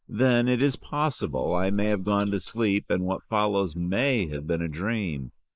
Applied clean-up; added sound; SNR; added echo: neural mask model Resemble Enhance denoiser.